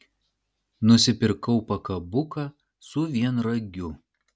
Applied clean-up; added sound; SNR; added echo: none; none; none; none.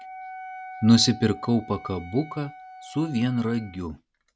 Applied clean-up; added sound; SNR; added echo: none; Wind instrument, woodwind instrument; 17 dB; none.